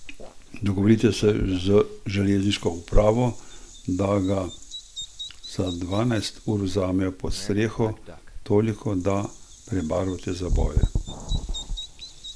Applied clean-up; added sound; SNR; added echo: none; Bird vocalization, bird call, bird song; 19 dB; none.